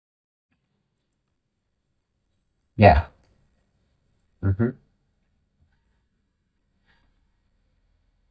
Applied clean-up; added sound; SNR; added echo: neural mask model DeepFilterNet 3.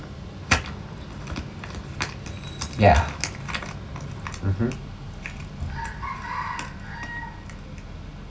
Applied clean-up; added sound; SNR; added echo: none; Mechanical fan; 10 dB; reverberation time 0.2 s.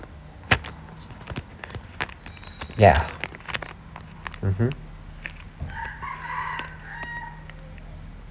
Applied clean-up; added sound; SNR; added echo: none; none; none; none.